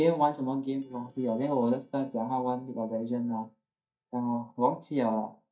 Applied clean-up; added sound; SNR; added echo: neural mask model DeepFilterNet 3.